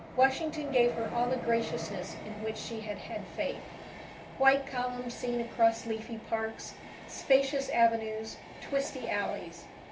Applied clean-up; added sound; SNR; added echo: none; Train; 12 dB; reverberation time 0.3 s.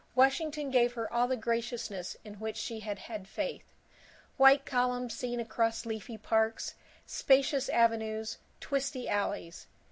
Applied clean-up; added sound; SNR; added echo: none; none; none; none.